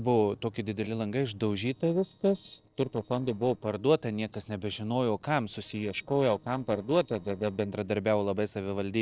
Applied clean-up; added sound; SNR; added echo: neural separator model SepFormer DNS4.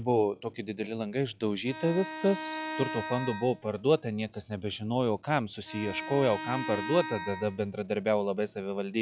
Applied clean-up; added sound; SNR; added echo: classical method log-MMSE.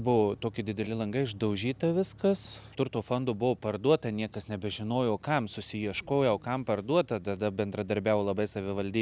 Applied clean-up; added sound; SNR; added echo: none; none; none; none.